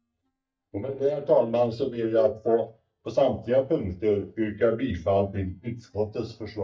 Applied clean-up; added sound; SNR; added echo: neural mask model DeepFilterNet 3.